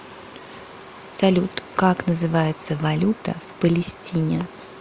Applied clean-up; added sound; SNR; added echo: none; none; none; none.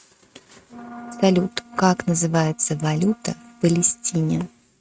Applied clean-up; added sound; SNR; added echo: neural mask model RNNoise.